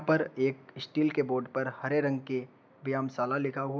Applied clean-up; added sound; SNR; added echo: none; none; none; none.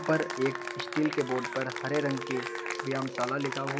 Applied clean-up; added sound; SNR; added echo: none; Wind instrument, woodwind instrument + Applause / Cheering; 5 dB; none.